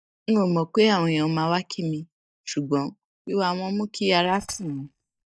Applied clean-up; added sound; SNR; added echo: neural mask model DeepFilterNet 3.